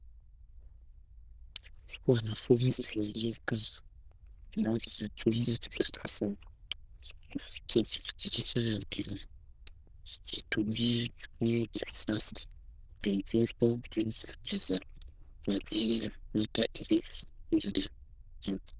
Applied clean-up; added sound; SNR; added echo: neural diffusion model UNIVERSE++.